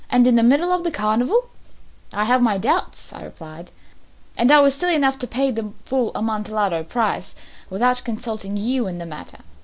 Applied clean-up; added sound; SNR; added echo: none; none; none; none.